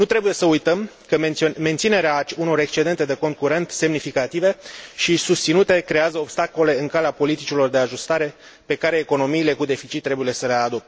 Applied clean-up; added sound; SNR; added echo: none; none; none; none.